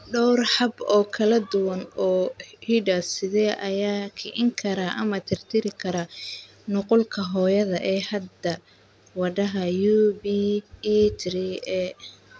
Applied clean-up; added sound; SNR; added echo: none; none; none; none.